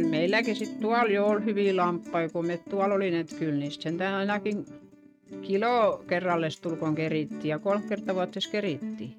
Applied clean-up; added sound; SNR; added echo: neural mask model RNNoise.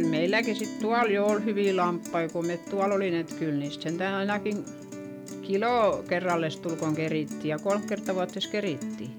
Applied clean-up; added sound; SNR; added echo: none; Piano + Guitar; 9 dB; none.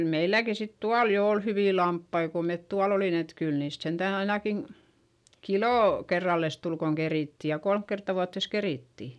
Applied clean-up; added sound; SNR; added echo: none; none; none; none.